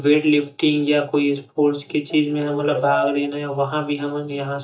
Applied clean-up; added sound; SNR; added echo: neural mask model DeepFilterNet 3.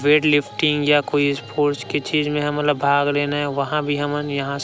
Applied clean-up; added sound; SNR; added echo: none; none; none; none.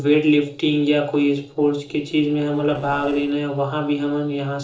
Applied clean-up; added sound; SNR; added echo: neural separator model SepFormer DNS4.